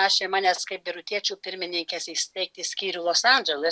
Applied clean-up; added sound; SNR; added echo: none; none; none; none.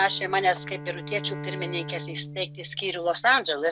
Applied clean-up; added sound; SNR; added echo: none; Bowed string instrument; 12 dB; none.